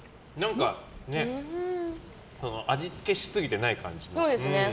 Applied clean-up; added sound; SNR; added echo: none; none; none; none.